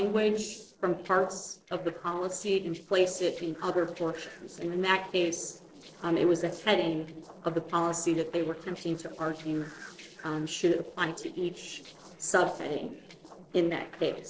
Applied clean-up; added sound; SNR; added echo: neural separator model SepFormer DNS4.